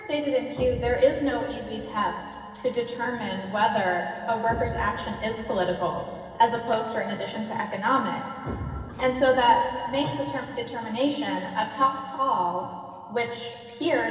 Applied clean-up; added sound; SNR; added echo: none; Explosion; 15 dB; reverberation time 2.7 s.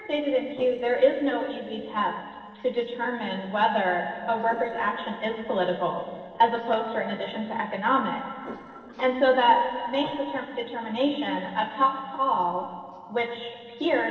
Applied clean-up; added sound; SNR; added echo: neural separator model SepFormer DNS4.